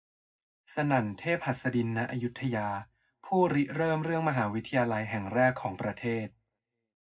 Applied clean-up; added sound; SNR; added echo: none; none; none; reverberation time 0.3 s.